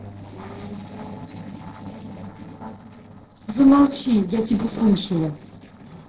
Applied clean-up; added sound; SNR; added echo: neural separator model SepFormer DNS4.